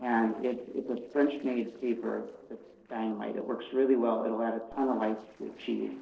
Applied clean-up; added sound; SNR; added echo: neural separator model SepFormer DNS4.